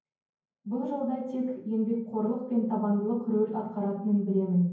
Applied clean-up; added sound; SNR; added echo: none; none; none; reverberation time 0.9 s.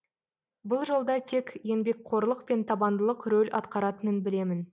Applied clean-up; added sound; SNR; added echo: none; none; none; none.